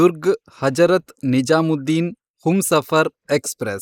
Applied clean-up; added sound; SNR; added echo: neural mask model Resemble Enhance denoiser.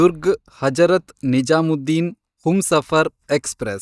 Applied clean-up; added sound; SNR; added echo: neural mask model DeepFilterNet 3.